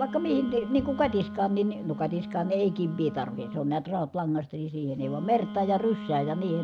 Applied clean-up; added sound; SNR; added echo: none; Wind instrument, woodwind instrument; 10 dB; none.